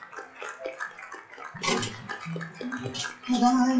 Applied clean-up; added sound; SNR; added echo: classical method WPE with log-MMSE.